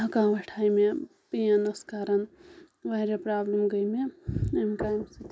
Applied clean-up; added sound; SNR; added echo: none; none; none; none.